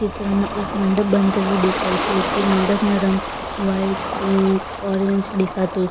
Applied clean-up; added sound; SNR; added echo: none; Ocean; 5 dB; none.